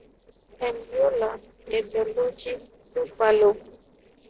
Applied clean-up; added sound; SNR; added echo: neural separator model SepFormer DNS4.